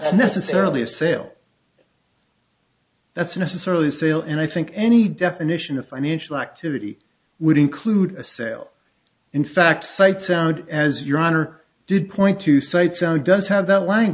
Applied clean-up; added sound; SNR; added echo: none; none; none; none.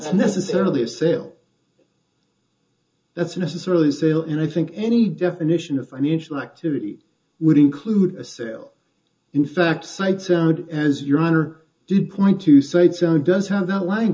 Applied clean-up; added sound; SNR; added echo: none; none; none; reverberation time 0.2 s.